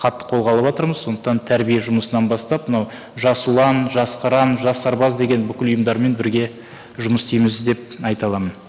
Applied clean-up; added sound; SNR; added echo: none; none; none; none.